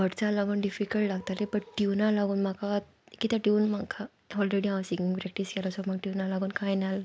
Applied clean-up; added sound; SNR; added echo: none; none; none; none.